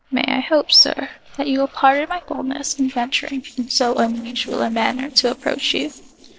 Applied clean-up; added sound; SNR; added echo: neural separator model SepFormer DNS4.